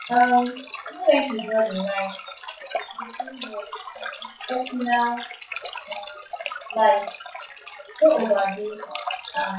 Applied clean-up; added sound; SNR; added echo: classical method WPE with log-MMSE.